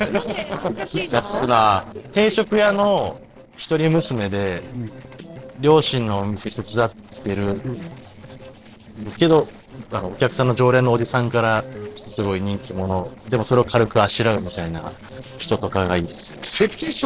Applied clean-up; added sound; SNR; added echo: neural separator model SepFormer DNS4.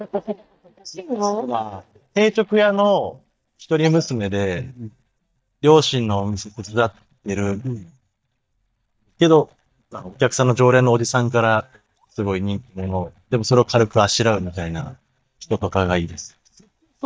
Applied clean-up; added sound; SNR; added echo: neural mask model DeepFilterNet 3.